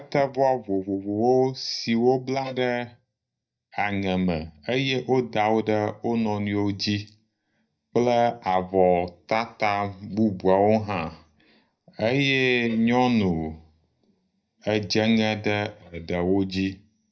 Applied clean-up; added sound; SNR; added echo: neural mask model DeepFilterNet 3.